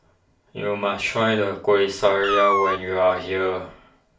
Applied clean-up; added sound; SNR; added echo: none; Meow; 3 dB; reverberation time 0.4 s.